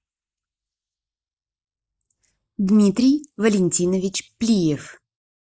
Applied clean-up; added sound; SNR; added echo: neural mask model Resemble Enhance denoiser.